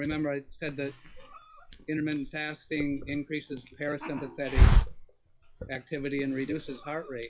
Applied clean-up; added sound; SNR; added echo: classical method log-MMSE.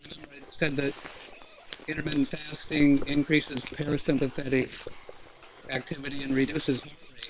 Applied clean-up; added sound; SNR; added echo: neural separator model SepFormer WHAM!.